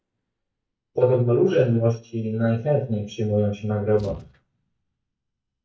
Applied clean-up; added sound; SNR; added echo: neural mask model DeepFilterNet 3.